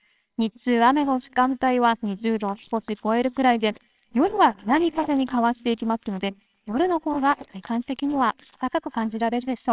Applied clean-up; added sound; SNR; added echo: neural separator model SepFormer WHAMR!.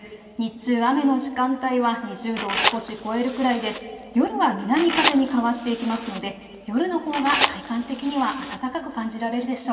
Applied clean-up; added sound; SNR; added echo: none; Fire; 6 dB; reverberation time 2.2 s.